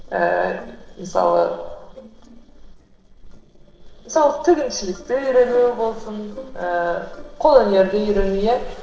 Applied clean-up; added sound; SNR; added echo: neural separator model SepFormer DNS4.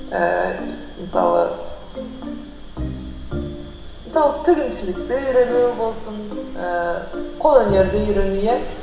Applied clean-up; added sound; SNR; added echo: none; Accelerating, revving, vroom; 12 dB; reverberation time 1.6 s.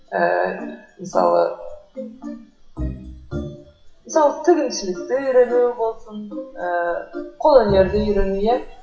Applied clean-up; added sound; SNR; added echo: classical method WPE with log-MMSE.